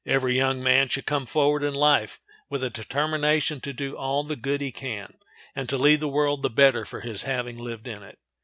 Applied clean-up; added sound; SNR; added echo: none; none; none; none.